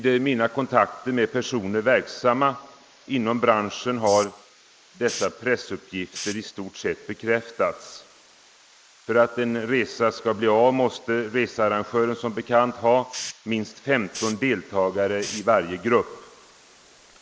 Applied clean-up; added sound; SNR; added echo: neural mask model Resemble Enhance denoiser.